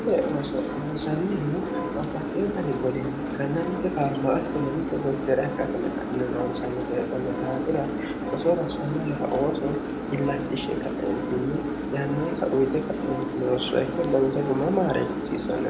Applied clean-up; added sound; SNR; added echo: none; Engine; 3 dB; reverberation time 0.7 s.